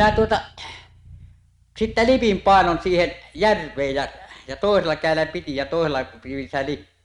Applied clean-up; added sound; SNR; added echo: neural mask model RNNoise.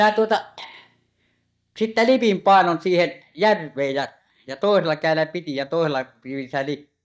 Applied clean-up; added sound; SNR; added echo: neural mask model DeepFilterNet 3.